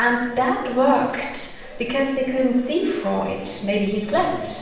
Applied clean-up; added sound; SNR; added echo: none; none; none; reverberation time 0.9 s.